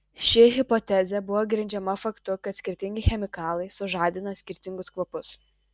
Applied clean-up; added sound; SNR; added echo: none; none; none; none.